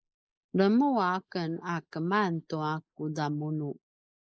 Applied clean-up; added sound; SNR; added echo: neural mask model Resemble Enhance denoiser.